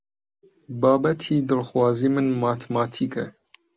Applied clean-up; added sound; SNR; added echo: none; none; none; none.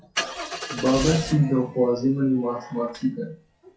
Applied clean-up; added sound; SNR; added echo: classical method WPE with log-MMSE.